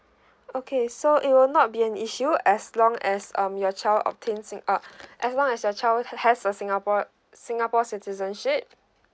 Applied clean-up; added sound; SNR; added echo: none; none; none; none.